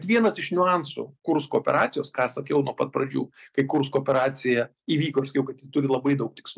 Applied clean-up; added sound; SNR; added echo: none; none; none; none.